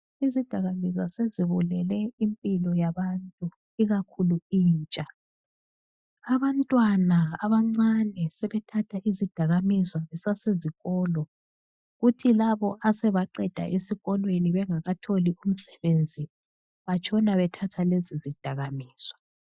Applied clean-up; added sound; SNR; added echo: classical method Wiener filter.